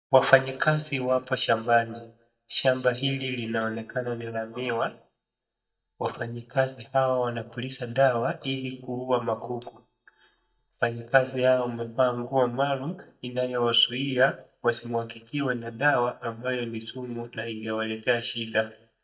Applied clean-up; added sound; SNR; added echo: neural mask model DeepFilterNet 3.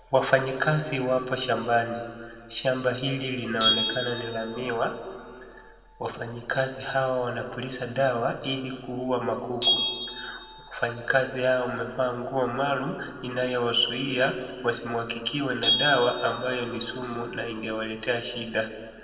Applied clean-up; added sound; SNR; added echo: none; Bell; 8 dB; reverberation time 1.8 s.